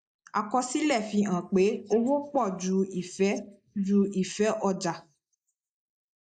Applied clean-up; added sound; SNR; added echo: neural mask model Resemble Enhance denoiser.